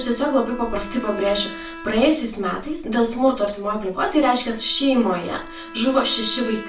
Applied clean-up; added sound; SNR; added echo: none; Bowed string instrument; 17 dB; reverberation time 0.3 s.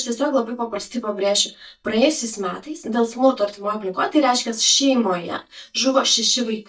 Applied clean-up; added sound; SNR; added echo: neural mask model DeepFilterNet 3.